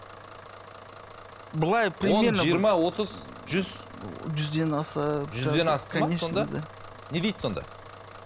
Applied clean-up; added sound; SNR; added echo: none; Bus / Engine; 17 dB; none.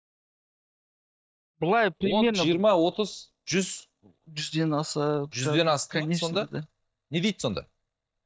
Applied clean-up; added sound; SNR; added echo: neural mask model DeepFilterNet 3.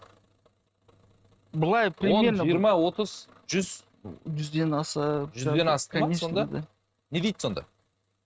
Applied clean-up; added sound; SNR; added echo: neural mask model RNNoise.